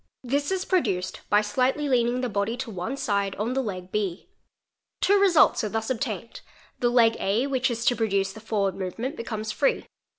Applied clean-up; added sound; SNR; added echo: none; none; none; none.